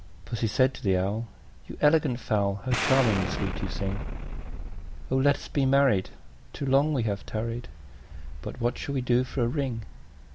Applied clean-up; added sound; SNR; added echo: none; Explosion; 5 dB; none.